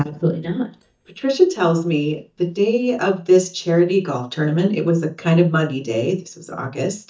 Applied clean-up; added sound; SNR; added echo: neural mask model DeepFilterNet 3.